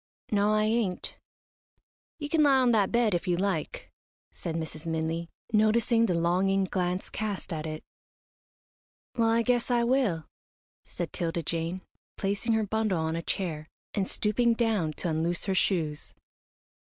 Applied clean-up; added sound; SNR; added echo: none; none; none; none.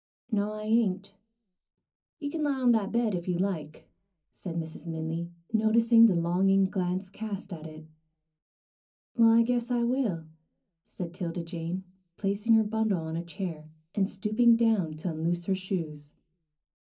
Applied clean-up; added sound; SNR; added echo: none; none; none; reverberation time 0.4 s.